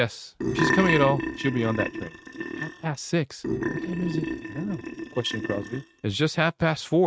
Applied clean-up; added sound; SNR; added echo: neural mask model RNNoise.